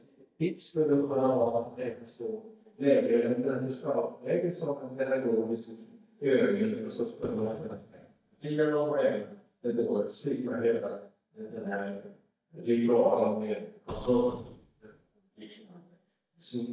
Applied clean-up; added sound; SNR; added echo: neural mask model DeepFilterNet 3.